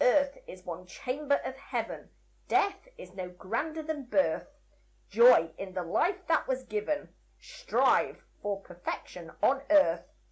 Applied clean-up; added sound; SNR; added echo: none; none; none; none.